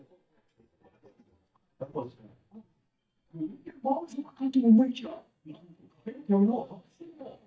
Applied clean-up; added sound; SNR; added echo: neural mask model DeepFilterNet 3.